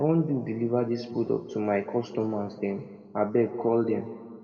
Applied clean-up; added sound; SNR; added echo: none; none; none; reverberation time 1.4 s.